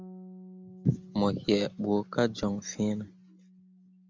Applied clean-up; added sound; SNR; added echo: none; Bass guitar; 19 dB; none.